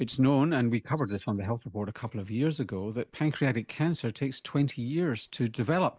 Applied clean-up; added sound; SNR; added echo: neural mask model Resemble Enhance denoiser.